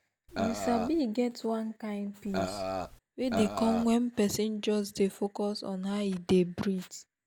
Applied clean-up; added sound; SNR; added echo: none; Burping, eructation; 4 dB; none.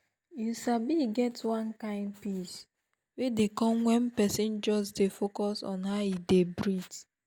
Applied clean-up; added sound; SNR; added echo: none; none; none; none.